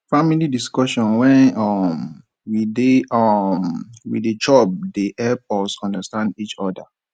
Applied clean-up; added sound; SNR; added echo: none; none; none; none.